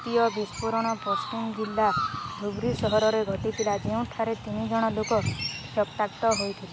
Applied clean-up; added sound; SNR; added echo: none; Chirp, tweet; 9 dB; none.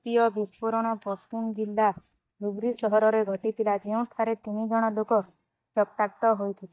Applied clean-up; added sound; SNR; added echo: neural mask model DeepFilterNet 3.